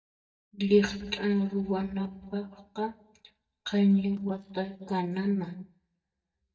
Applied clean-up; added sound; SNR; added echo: neural mask model DeepFilterNet 3.